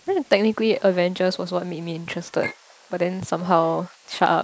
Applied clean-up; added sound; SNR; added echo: neural mask model Resemble Enhance denoiser.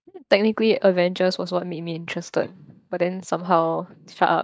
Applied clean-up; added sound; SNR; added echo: neural mask model DeepFilterNet 3.